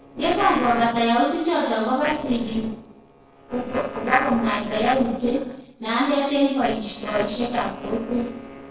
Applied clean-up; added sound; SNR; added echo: neural separator model SepFormer DNS4.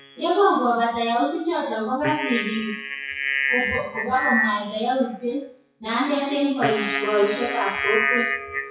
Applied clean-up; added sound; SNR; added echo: classical method WPE with log-MMSE.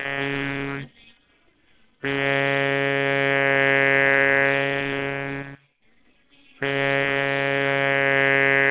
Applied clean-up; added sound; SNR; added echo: neural separator model SepFormer WHAMR!.